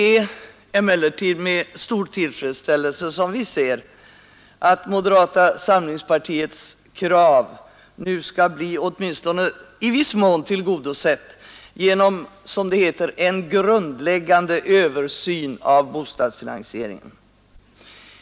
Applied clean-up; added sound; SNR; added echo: none; none; none; none.